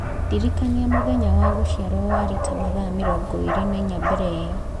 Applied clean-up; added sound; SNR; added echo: none; Bark; -3 dB; none.